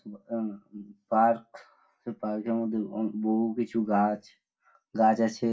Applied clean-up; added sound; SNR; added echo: none; none; none; reverberation time 0.2 s.